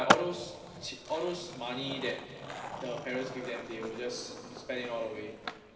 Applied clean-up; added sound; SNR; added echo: none; Skateboard; 0 dB; reverberation time 2.2 s.